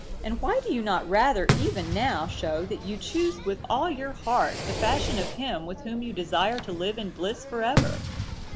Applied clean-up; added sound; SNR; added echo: none; Fireworks; 4 dB; none.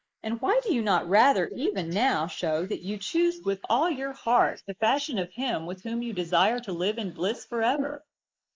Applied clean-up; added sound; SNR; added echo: neural mask model Resemble Enhance denoiser.